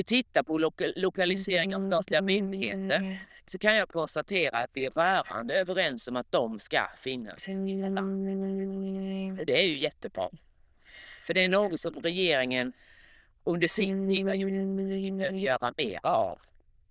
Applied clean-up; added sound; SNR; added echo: neural diffusion model UNIVERSE++.